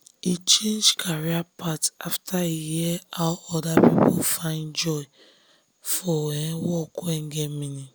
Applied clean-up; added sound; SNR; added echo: none; none; none; none.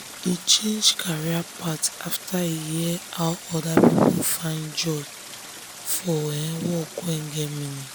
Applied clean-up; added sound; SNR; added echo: none; Stream; 15 dB; none.